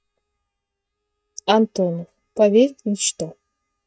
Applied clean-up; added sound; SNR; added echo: neural mask model DeepFilterNet 3.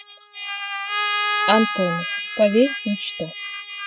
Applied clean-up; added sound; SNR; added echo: classical method spectral subtraction.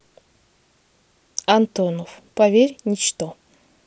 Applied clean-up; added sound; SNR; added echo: none; none; none; none.